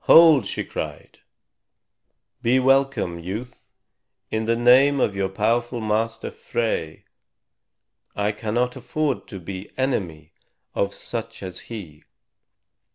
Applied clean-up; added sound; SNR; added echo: none; none; none; none.